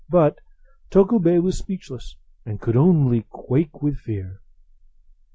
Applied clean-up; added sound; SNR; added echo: none; none; none; none.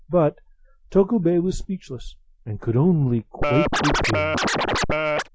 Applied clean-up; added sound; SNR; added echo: none; Scratching (performance technique); -2 dB; none.